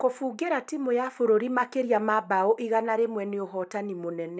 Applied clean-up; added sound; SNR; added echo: none; none; none; none.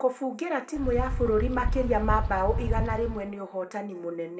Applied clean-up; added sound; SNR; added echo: none; Wind; 0 dB; reverberation time 1.4 s.